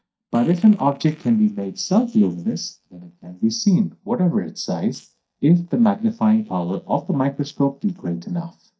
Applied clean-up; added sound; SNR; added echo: neural mask model DeepFilterNet 3.